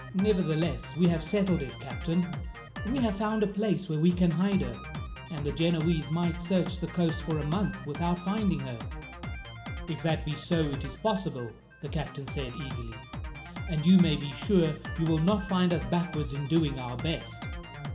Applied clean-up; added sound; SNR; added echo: none; Drum kit; 9 dB; reverberation time 2.1 s.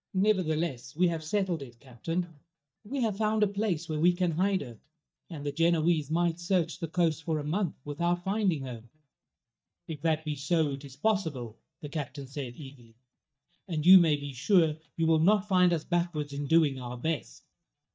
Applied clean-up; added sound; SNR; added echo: neural mask model DeepFilterNet 3.